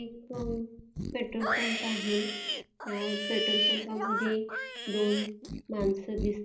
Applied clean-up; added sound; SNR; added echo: none; Livestock, farm animals, working animals; 1 dB; reverberation time 0.5 s.